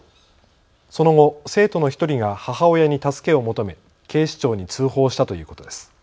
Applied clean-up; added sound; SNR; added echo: none; none; none; none.